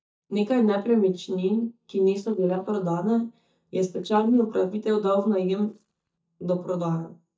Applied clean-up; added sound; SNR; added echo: neural mask model DeepFilterNet 3.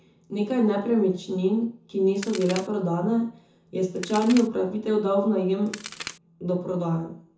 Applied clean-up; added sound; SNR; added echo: none; Crack; 13 dB; reverberation time 0.6 s.